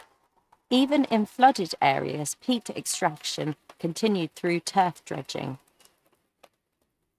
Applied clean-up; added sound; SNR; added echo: neural mask model RNNoise.